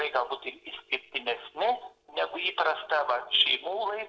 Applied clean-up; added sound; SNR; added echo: neural separator model SepFormer DNS4.